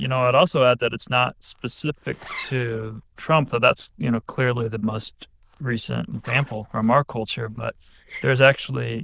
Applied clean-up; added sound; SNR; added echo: neural diffusion model UNIVERSE++.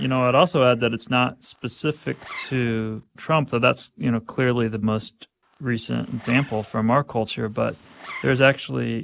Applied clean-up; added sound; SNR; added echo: none; Zipper (clothing); 20 dB; none.